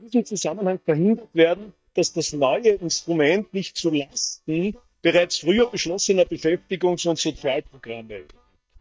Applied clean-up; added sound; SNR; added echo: neural mask model DeepFilterNet 3.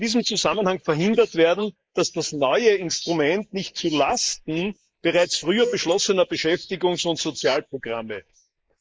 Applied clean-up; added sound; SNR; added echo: neural mask model Resemble Enhance denoiser.